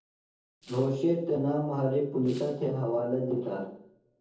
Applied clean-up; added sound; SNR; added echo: neural separator model SepFormer DNS4.